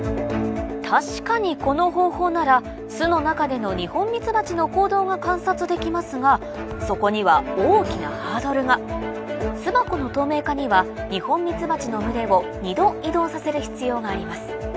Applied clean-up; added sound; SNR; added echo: none; Thump, thud + Piano; 19 dB; none.